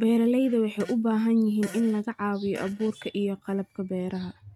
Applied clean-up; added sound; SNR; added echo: neural mask model RNNoise.